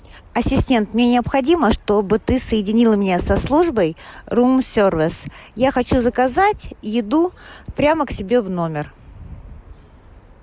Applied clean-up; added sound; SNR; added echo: none; none; none; none.